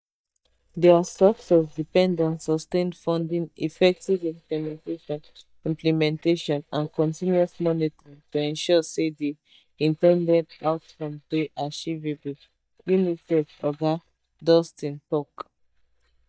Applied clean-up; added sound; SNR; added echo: neural mask model DeepFilterNet 3.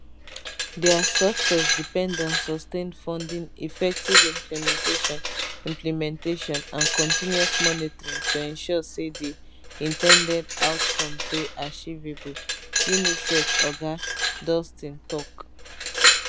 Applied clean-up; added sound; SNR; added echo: none; Glass; -3 dB; none.